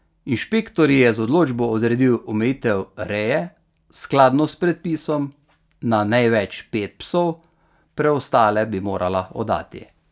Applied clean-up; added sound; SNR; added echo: none; none; none; none.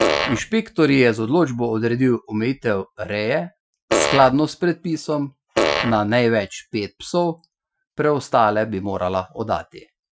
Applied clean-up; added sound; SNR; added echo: classical method Wiener filter.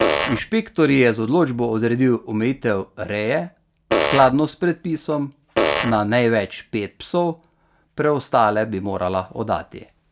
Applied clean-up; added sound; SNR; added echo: none; Fart; -1 dB; none.